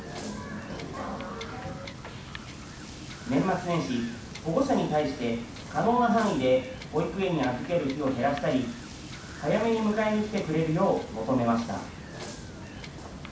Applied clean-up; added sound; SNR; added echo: none; Wind / Boat, Water vehicle; 12 dB; reverberation time 0.6 s.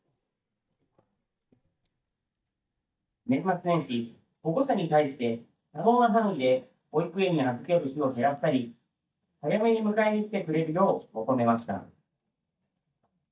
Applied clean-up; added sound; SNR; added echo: neural mask model DeepFilterNet 3.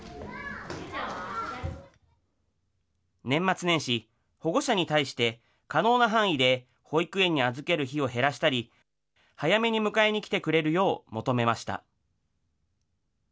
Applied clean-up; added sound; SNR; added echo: none; none; none; none.